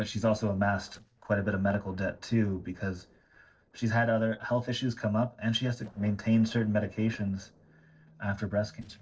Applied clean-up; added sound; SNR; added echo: neural separator model SepFormer DNS4.